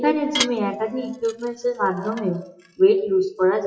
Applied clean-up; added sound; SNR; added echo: classical method WPE with log-MMSE.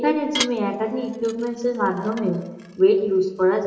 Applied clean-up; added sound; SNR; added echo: none; Dishes, pots, and pans / Glass; 14 dB; reverberation time 1.4 s.